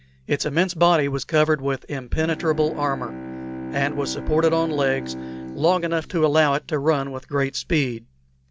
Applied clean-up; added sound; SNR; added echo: none; Bowed string instrument; 13 dB; none.